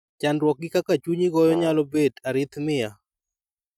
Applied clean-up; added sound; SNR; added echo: neural mask model RNNoise.